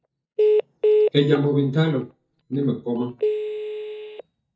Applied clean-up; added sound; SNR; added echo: neural mask model DeepFilterNet 3.